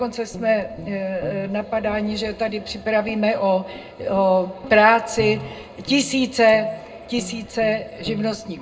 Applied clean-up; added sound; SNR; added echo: none; Guitar; 18 dB; reverberation time 0.2 s.